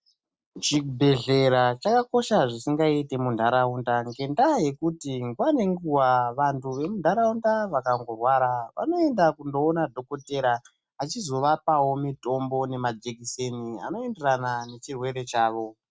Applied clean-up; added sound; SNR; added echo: none; none; none; none.